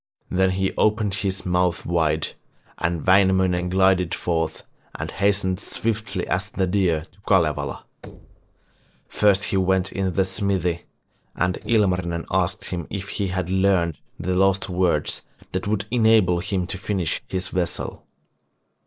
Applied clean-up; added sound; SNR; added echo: neural separator model SepFormer DNS4.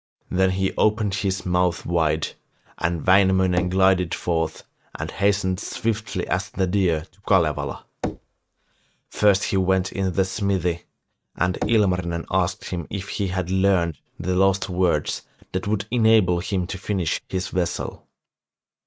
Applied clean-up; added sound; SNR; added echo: neural mask model RNNoise.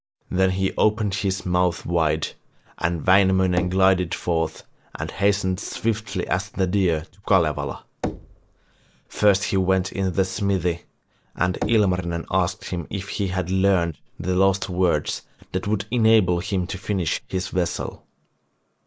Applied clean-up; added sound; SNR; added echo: none; Knock / Wood; 15 dB; none.